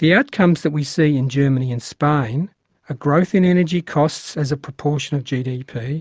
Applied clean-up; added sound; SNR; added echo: none; none; none; none.